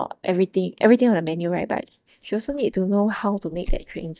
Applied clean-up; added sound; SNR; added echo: neural mask model DeepFilterNet 3.